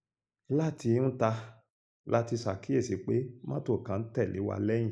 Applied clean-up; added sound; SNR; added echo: neural mask model Resemble Enhance denoiser.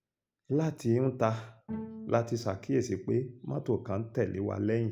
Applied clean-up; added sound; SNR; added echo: none; Bowed string instrument; 15 dB; none.